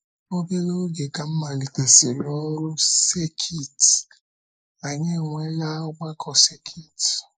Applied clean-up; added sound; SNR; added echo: neural mask model Resemble Enhance denoiser.